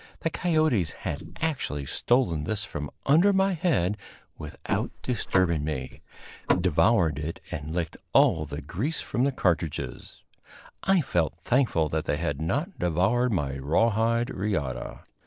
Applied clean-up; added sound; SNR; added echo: neural mask model Resemble Enhance denoiser.